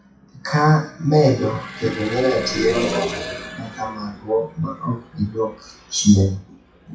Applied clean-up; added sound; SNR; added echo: classical method WPE with log-MMSE.